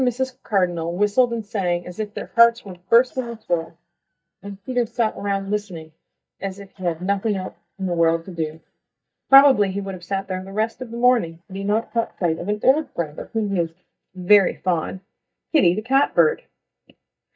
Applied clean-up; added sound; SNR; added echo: neural mask model DeepFilterNet 3.